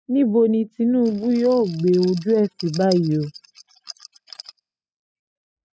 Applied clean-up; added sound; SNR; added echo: classical method spectral subtraction.